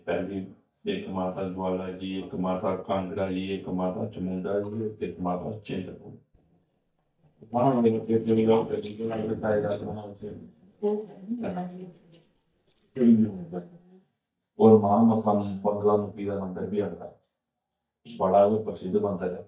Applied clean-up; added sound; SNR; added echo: neural mask model DeepFilterNet 3.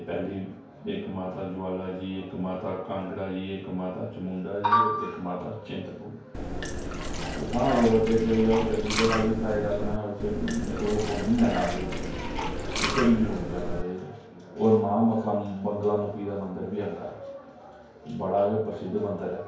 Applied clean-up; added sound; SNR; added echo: none; Liquid; 3 dB; reverberation time 0.5 s.